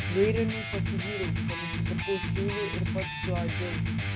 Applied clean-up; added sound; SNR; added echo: none; Electric guitar; -3 dB; none.